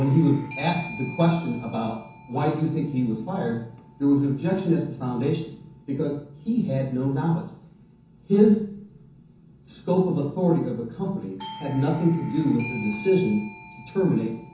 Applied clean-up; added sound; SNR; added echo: none; Doorbell; 19 dB; reverberation time 0.6 s.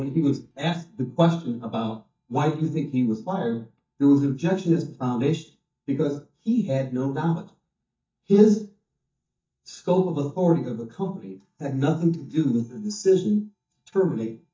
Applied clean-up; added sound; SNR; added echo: neural mask model DeepFilterNet 3.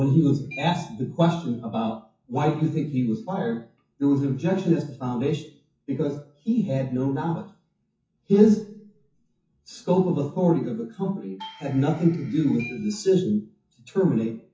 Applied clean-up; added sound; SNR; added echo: classical method WPE with log-MMSE.